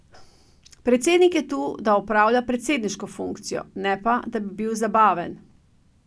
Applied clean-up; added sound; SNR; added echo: none; none; none; none.